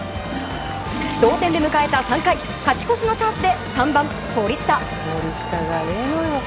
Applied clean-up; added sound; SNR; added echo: none; Alarm + Toilet flush / Water; 11 dB; none.